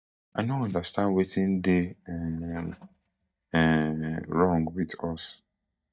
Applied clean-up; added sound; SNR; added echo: neural mask model DeepFilterNet 3.